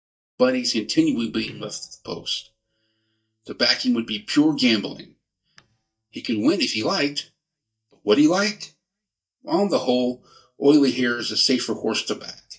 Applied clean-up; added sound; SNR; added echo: neural mask model DeepFilterNet 3.